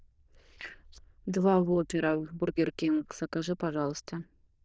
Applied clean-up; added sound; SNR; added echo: neural diffusion model UNIVERSE++.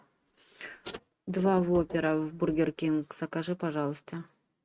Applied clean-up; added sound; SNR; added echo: neural mask model RNNoise.